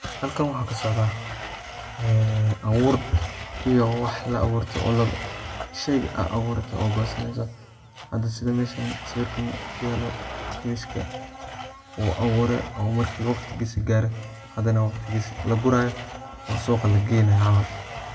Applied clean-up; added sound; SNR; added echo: none; Domestic sounds, home sounds; 12 dB; reverberation time 0.9 s.